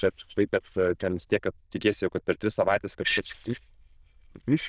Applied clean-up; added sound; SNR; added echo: neural diffusion model UNIVERSE++.